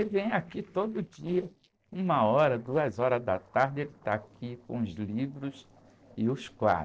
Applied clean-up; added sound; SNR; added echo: neural separator model SepFormer DNS4.